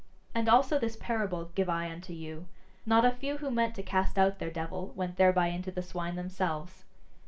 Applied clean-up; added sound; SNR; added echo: none; none; none; reverberation time 0.3 s.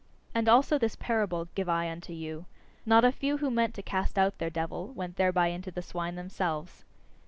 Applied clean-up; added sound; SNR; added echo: none; none; none; none.